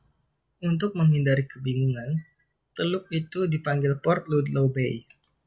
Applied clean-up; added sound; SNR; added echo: none; none; none; none.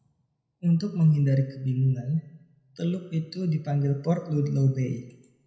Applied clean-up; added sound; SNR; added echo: none; none; none; reverberation time 0.8 s.